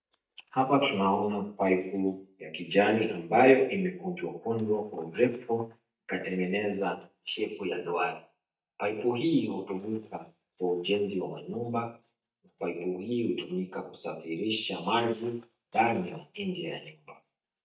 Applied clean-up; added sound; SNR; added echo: neural mask model DeepFilterNet 3.